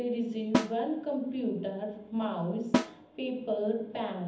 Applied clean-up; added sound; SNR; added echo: none; Snare drum; 2 dB; reverberation time 0.8 s.